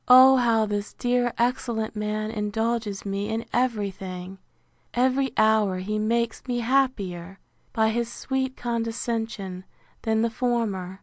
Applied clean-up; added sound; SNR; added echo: none; none; none; none.